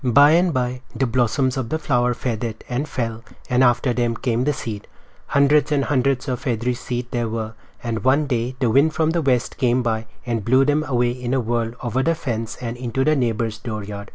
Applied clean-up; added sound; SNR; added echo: none; none; none; none.